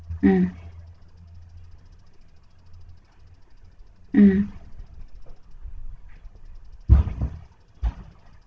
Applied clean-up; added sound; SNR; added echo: none; Bird vocalization, bird call, bird song; 16 dB; none.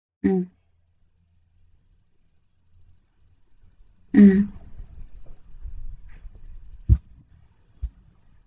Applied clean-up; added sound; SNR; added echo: neural mask model DeepFilterNet 3.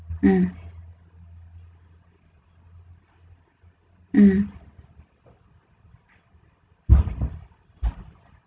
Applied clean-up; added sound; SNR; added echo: none; none; none; none.